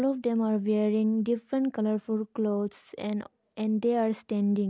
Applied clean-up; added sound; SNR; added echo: none; none; none; none.